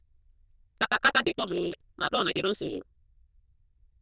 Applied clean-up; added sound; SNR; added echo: neural diffusion model UNIVERSE++.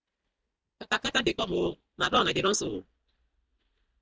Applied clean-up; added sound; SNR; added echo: neural mask model DeepFilterNet 3.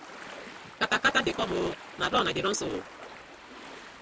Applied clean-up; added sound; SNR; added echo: none; Ocean; 13 dB; none.